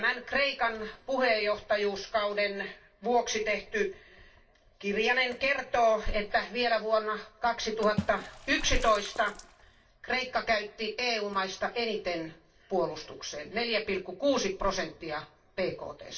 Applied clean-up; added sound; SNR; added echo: neural separator model SepFormer DNS4.